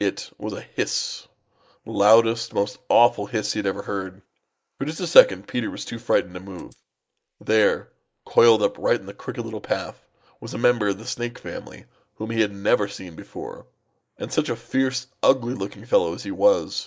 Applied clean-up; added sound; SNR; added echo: neural mask model Resemble Enhance denoiser.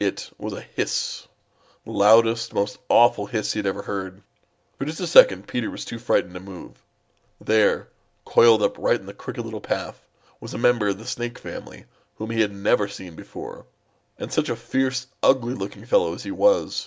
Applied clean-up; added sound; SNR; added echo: none; none; none; none.